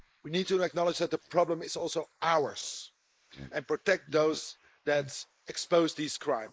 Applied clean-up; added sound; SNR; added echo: neural mask model Resemble Enhance denoiser.